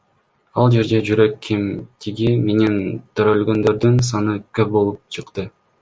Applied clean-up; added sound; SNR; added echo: none; none; none; none.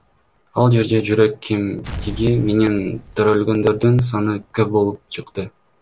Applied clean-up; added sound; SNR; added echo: none; Explosion; 19 dB; none.